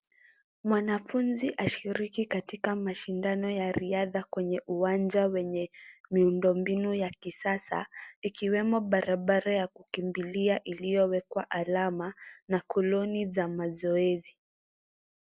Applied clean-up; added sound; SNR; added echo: none; none; none; none.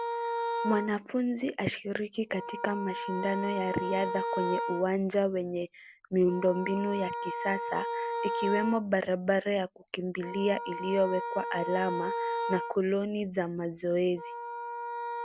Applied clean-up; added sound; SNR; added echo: none; Wind instrument, woodwind instrument; 5 dB; none.